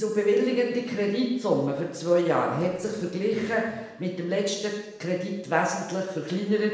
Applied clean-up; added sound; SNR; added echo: none; none; none; reverberation time 0.9 s.